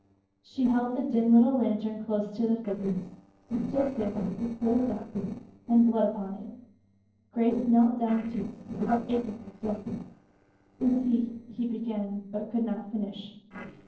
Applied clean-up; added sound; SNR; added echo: neural separator model SepFormer DNS4.